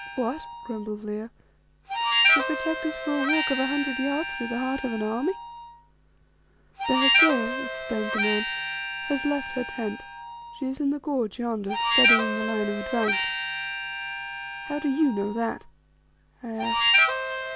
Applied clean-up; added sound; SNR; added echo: none; Harmonica; -2 dB; none.